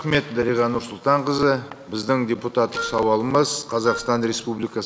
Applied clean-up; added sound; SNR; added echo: none; Wind instrument, woodwind instrument; 11 dB; none.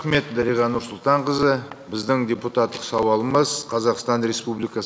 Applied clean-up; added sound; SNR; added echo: none; none; none; none.